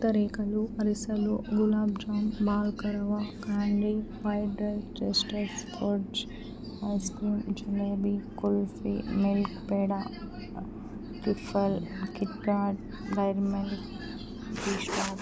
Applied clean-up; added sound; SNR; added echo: none; Engine / Car; 19 dB; none.